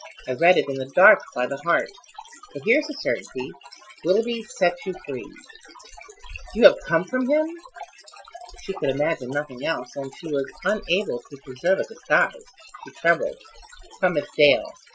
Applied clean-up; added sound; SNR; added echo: classical method Wiener filter.